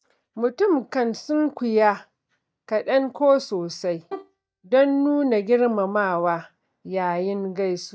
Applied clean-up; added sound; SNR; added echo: neural mask model DeepFilterNet 3.